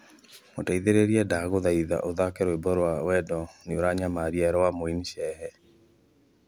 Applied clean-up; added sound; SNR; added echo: none; none; none; none.